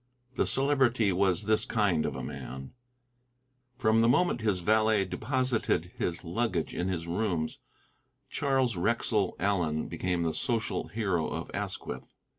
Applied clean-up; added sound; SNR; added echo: none; none; none; none.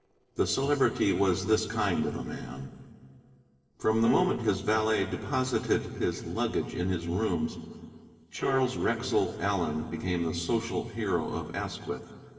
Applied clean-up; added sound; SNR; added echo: neural separator model SepFormer DNS4.